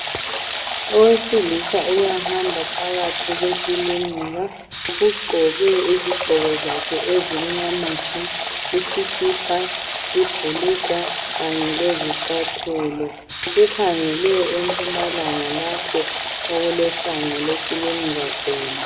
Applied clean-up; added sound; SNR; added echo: none; Water tap, faucet / Water; 4 dB; reverberation time 0.9 s.